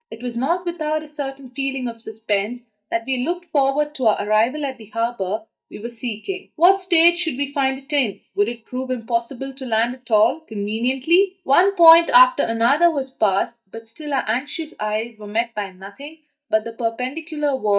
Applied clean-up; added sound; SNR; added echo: neural mask model DeepFilterNet 3.